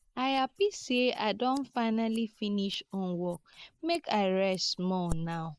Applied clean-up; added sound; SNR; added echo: neural mask model Resemble Enhance denoiser.